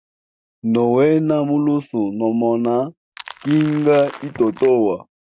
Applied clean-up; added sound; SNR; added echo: neural mask model RNNoise.